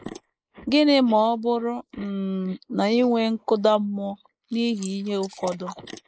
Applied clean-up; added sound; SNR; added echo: neural mask model Resemble Enhance denoiser.